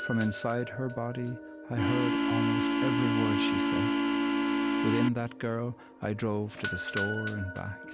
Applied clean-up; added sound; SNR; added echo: none; Doorbell + Organ; -5 dB; none.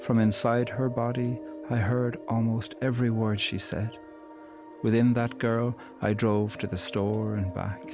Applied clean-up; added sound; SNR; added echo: none; none; none; none.